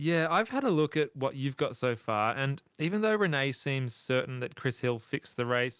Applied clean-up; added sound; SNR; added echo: none; none; none; none.